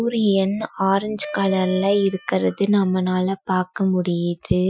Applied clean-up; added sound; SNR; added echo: classical method Wiener filter.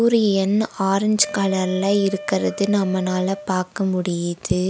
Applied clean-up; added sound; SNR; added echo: none; Wind instrument, woodwind instrument; 15 dB; none.